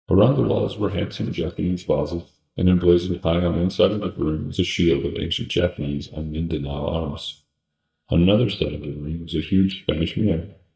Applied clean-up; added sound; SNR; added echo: neural mask model DeepFilterNet 3.